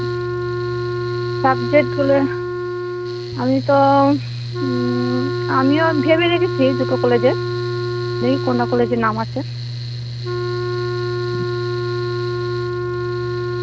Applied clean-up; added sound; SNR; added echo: none; Wind instrument, woodwind instrument + Mechanical fan; 2 dB; none.